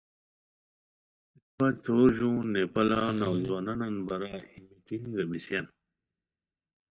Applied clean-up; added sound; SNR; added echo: neural mask model DeepFilterNet 3.